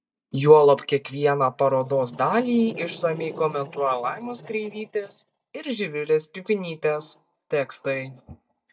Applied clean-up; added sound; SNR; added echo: neural mask model DeepFilterNet 3.